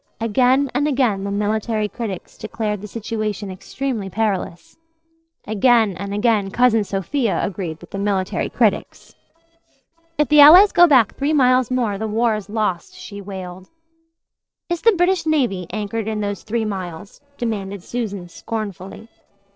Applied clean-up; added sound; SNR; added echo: neural separator model SepFormer DNS4.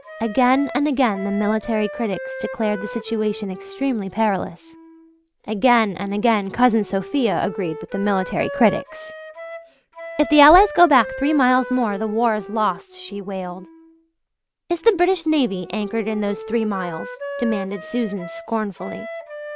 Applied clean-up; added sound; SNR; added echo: none; Wind instrument, woodwind instrument; 14 dB; none.